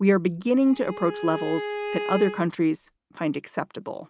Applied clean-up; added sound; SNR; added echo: none; Bowed string instrument; 9 dB; none.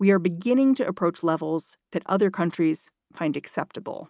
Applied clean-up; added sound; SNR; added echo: none; none; none; none.